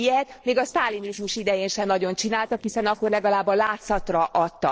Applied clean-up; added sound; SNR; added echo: neural separator model SepFormer DNS4.